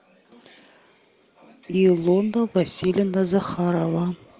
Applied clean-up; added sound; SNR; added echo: none; none; none; none.